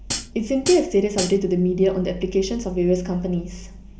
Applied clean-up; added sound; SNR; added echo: none; Hi-hat; 8 dB; reverberation time 0.5 s.